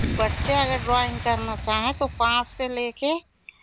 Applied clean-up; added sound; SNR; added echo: none; Boom; 6 dB; none.